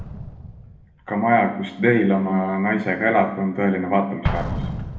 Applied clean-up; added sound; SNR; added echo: none; Explosion; 10 dB; reverberation time 0.9 s.